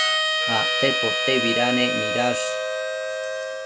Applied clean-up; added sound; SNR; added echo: none; Harmonica; -3 dB; none.